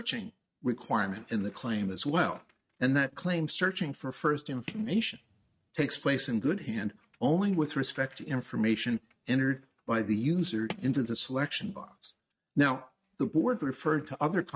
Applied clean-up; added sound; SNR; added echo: neural mask model RNNoise.